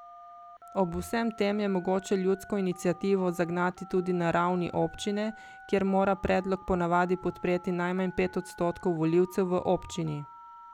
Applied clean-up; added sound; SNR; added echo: none; Telephone; 20 dB; none.